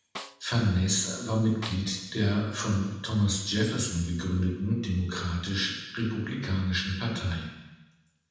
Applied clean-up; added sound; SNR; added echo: none; Snare drum; 17 dB; reverberation time 1.0 s.